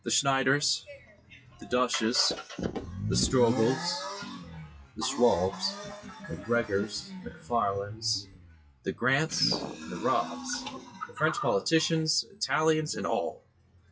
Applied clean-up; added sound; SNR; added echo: classical method WPE with log-MMSE.